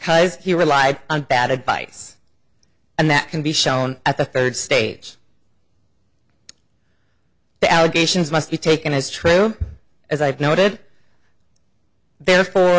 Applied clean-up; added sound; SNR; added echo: none; none; none; none.